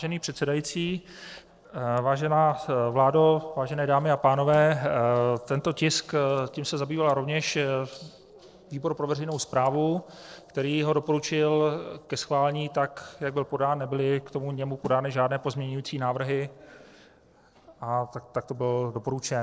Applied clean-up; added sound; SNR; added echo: neural separator model SepFormer DNS4.